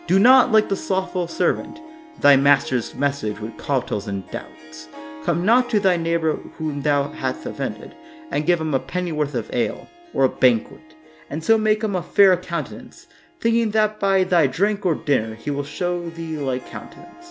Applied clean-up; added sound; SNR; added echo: none; Harp; 19 dB; none.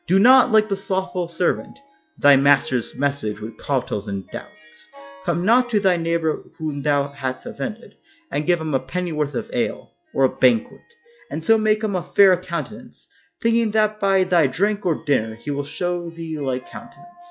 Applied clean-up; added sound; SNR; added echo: classical method log-MMSE.